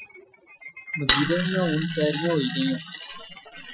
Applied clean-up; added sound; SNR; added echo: classical method Wiener filter.